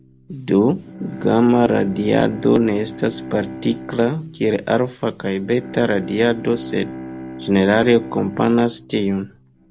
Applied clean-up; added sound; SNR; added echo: none; Bowed string instrument; 14 dB; none.